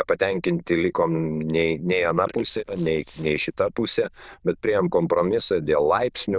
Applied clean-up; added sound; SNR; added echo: neural diffusion model UNIVERSE++.